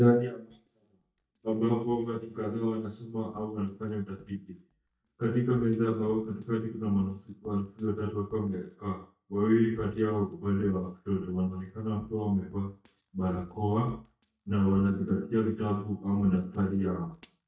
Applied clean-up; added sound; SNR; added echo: neural mask model DeepFilterNet 3.